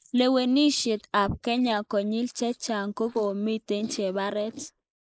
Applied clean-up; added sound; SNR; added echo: neural mask model Resemble Enhance denoiser.